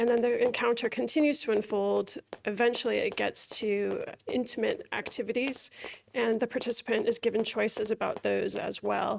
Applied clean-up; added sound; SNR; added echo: neural mask model RNNoise.